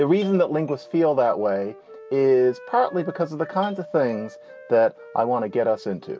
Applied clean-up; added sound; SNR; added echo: none; Doorbell + Wind instrument, woodwind instrument; 19 dB; none.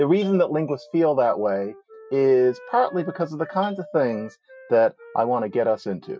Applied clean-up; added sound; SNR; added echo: classical method Wiener filter.